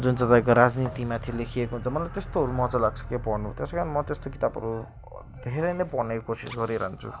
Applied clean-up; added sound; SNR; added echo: none; Thump, thud; 18 dB; none.